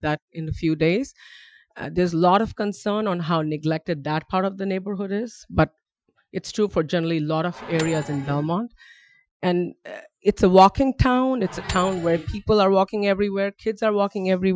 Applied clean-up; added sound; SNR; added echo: classical method Wiener filter.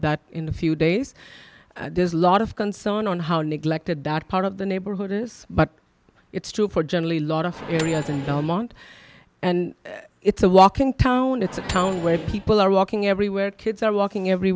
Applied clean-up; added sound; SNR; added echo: none; Microwave oven; 12 dB; none.